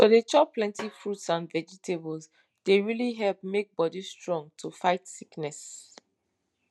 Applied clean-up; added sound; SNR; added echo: none; Snare drum; 20 dB; none.